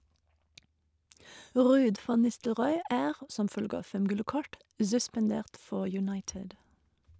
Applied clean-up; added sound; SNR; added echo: none; none; none; none.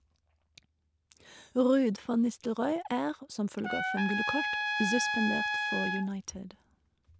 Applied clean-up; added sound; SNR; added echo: none; Trumpet; 0 dB; none.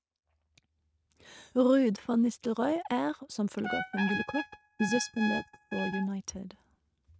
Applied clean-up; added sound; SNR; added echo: neural mask model RNNoise.